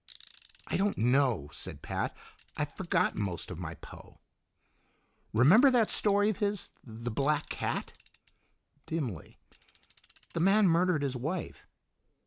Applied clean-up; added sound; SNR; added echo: none; Tools; 17 dB; none.